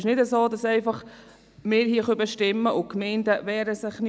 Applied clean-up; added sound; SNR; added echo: none; none; none; none.